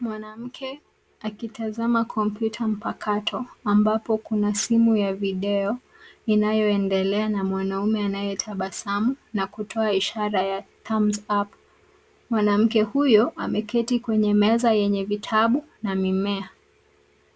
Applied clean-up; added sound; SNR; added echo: none; none; none; none.